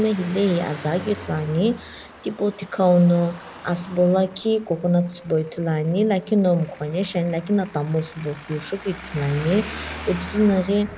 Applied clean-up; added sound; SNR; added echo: none; Traffic noise, roadway noise; 16 dB; none.